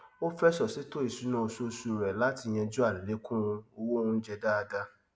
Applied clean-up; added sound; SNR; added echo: none; none; none; none.